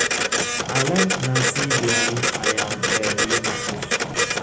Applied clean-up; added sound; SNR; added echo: none; Printer; -5 dB; reverberation time 1.0 s.